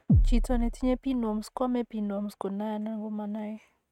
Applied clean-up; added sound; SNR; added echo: neural mask model RNNoise.